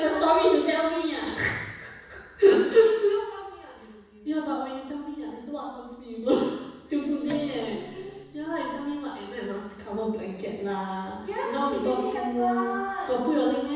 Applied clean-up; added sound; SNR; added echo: none; Guitar; 16 dB; reverberation time 1.1 s.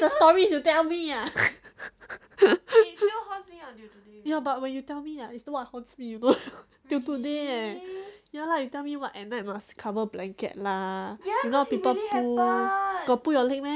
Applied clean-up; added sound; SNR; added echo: none; none; none; none.